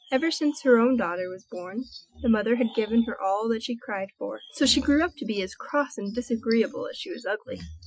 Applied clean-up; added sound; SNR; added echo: classical method Wiener filter.